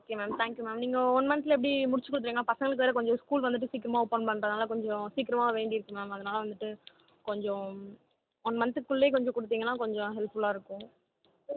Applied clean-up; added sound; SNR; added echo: none; none; none; none.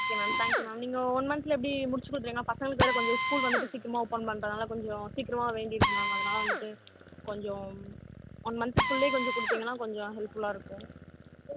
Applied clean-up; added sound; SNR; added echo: none; Drill; -1 dB; none.